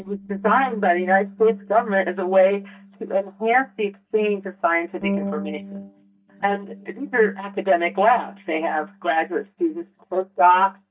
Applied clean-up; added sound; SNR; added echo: neural mask model DeepFilterNet 3.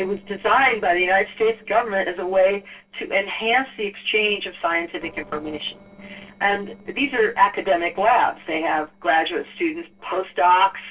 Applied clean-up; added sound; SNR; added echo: neural separator model SepFormer DNS4.